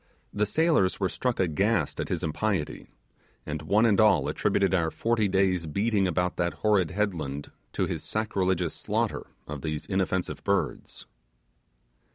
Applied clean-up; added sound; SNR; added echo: none; none; none; none.